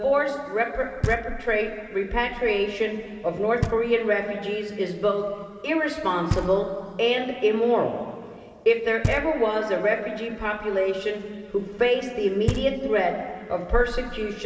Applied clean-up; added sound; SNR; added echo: none; Knock; 12 dB; reverberation time 2.5 s.